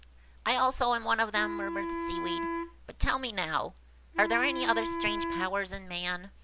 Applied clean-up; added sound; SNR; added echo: none; Wind instrument, woodwind instrument; 5 dB; none.